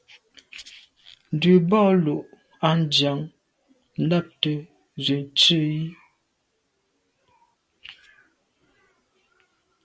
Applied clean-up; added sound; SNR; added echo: none; none; none; none.